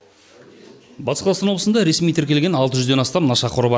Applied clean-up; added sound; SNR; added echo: none; none; none; none.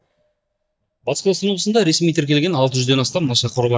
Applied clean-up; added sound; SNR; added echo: neural mask model DeepFilterNet 3.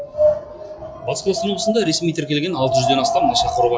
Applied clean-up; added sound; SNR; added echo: classical method WPE with log-MMSE.